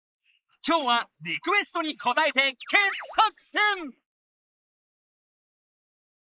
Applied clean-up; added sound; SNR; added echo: neural mask model Resemble Enhance denoiser.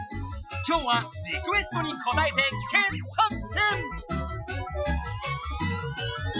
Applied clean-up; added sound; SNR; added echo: classical method Wiener filter.